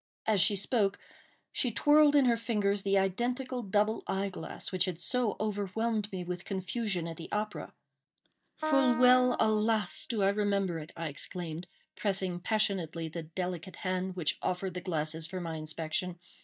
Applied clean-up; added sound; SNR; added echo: neural mask model DeepFilterNet 3.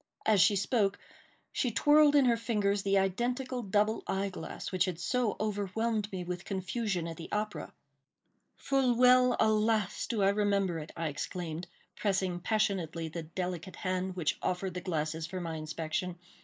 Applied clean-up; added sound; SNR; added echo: neural mask model Resemble Enhance denoiser.